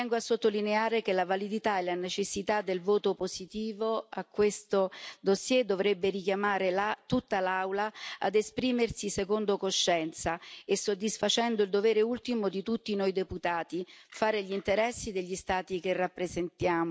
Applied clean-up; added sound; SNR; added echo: none; none; none; none.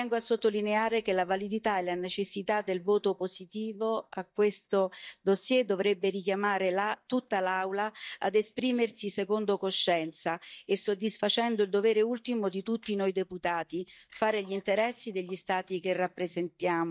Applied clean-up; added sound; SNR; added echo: neural mask model DeepFilterNet 3.